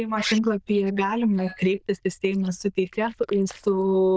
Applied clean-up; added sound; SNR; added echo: neural diffusion model UNIVERSE++.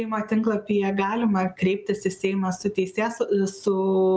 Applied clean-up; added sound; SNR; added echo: none; none; none; none.